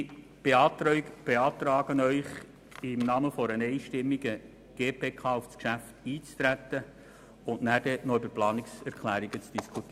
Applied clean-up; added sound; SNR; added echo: none; none; none; none.